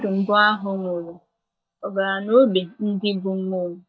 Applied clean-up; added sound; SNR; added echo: neural mask model DeepFilterNet 3.